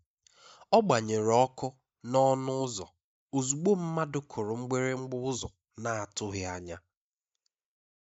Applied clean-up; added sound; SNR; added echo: neural mask model Resemble Enhance denoiser.